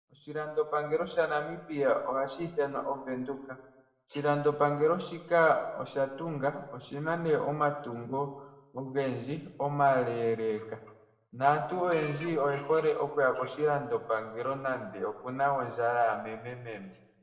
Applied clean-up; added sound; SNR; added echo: none; Guitar; 15 dB; reverberation time 0.8 s.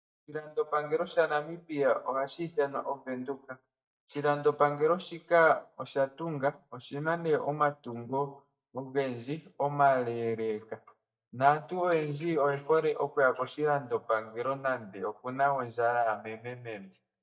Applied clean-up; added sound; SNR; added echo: neural mask model DeepFilterNet 3.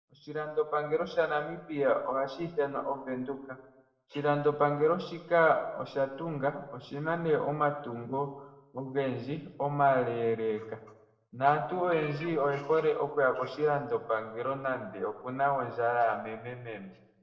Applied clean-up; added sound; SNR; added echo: neural separator model SepFormer DNS4.